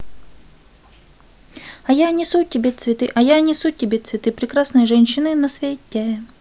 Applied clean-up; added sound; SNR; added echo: none; none; none; none.